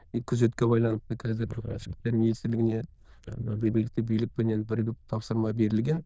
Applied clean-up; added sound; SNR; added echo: neural diffusion model UNIVERSE++.